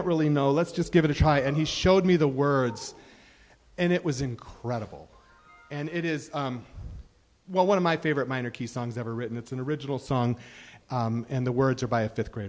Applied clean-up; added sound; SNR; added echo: none; none; none; none.